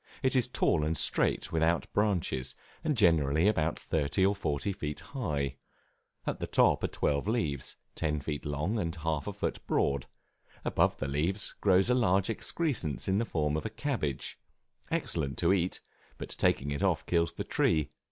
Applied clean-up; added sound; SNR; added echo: none; none; none; none.